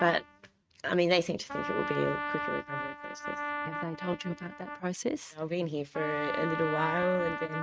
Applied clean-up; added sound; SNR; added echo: neural mask model RNNoise.